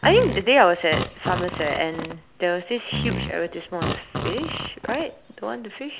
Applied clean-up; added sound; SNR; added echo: none; Fart; 6 dB; none.